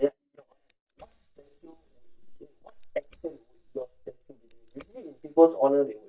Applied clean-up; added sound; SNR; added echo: neural mask model DeepFilterNet 3.